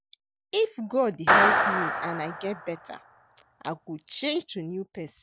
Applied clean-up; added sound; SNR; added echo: none; Clapping; -4 dB; none.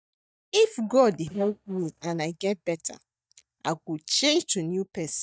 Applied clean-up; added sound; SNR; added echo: neural mask model DeepFilterNet 3.